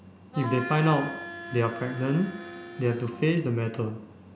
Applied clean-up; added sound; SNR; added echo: none; Harmonica; 11 dB; none.